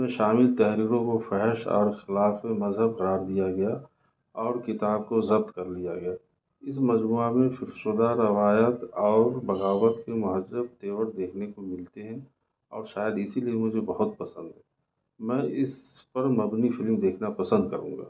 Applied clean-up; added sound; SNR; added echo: none; none; none; none.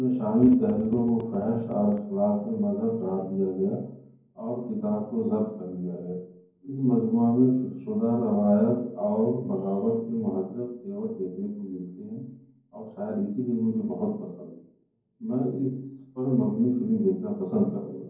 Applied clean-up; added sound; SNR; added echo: neural separator model SepFormer DNS4.